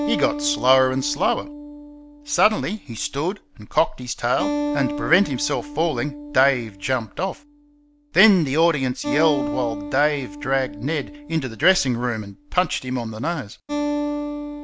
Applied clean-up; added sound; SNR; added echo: none; Acoustic guitar; 8 dB; none.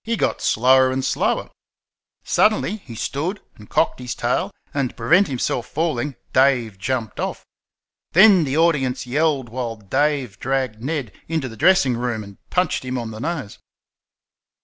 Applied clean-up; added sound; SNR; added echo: none; none; none; none.